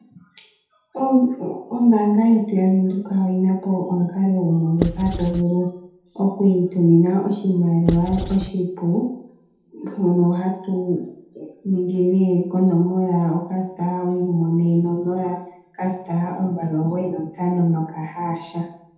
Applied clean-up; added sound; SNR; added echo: none; Writing; 6 dB; reverberation time 0.8 s.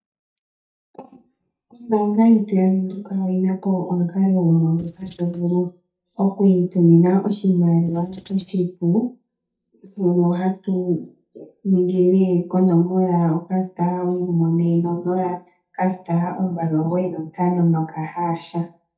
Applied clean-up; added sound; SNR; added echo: neural mask model DeepFilterNet 3.